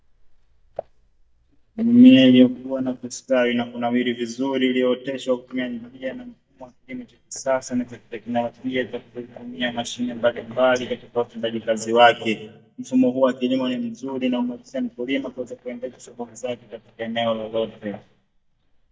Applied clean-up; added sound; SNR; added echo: neural mask model DeepFilterNet 3.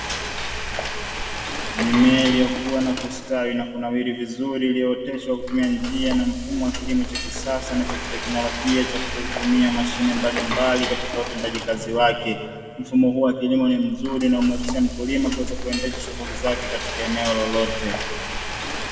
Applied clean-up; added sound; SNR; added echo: none; Frying (food); 6 dB; reverberation time 1.6 s.